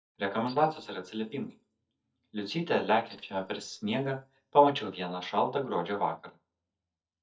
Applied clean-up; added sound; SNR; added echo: neural mask model DeepFilterNet 3.